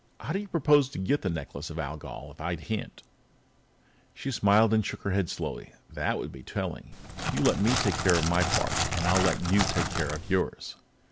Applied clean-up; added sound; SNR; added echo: none; Crackle; 1 dB; none.